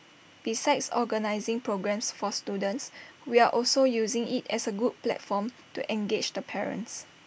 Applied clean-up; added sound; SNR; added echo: none; none; none; none.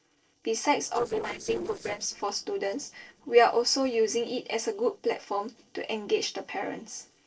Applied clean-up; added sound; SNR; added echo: neural separator model SepFormer DNS4.